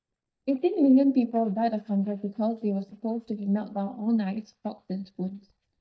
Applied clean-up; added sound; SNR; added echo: neural mask model DeepFilterNet 3.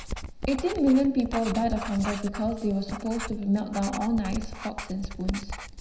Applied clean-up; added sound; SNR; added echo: none; Writing; 8 dB; reverberation time 0.9 s.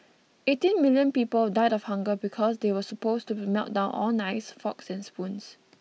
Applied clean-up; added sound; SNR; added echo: none; none; none; none.